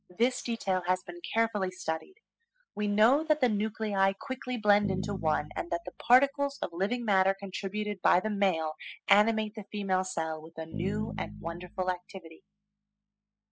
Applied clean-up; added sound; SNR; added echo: classical method spectral subtraction.